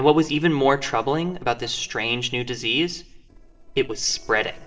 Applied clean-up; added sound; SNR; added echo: neural separator model SepFormer DNS4.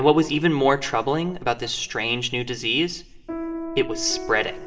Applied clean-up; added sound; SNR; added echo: none; Piano; 13 dB; reverberation time 0.8 s.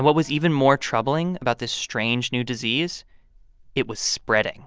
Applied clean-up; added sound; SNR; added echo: none; none; none; none.